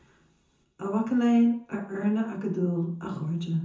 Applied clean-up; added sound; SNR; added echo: none; none; none; reverberation time 0.6 s.